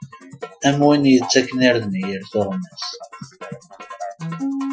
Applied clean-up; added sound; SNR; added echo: classical method Wiener filter.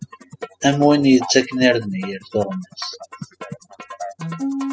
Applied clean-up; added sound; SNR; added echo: classical method spectral subtraction.